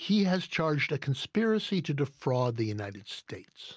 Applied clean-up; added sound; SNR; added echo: none; none; none; none.